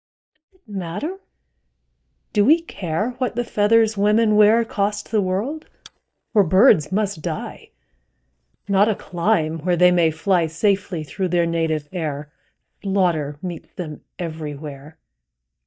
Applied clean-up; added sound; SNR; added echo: neural mask model DeepFilterNet 3.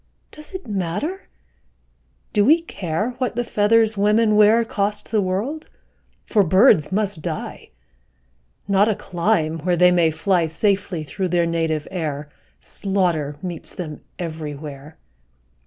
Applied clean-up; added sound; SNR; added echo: none; none; none; none.